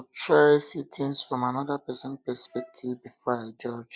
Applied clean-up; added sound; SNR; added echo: none; Wind instrument, woodwind instrument; 20 dB; none.